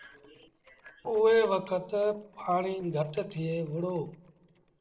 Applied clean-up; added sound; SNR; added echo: neural separator model SepFormer DNS4.